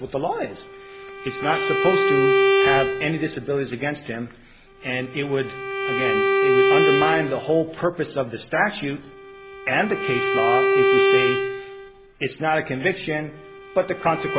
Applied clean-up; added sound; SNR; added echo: none; Bowed string instrument; -2 dB; none.